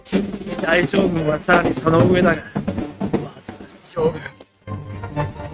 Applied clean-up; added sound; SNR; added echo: neural mask model RNNoise.